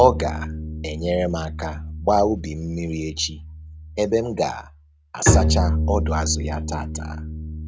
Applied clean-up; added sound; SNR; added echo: none; Bowed string instrument; 1 dB; none.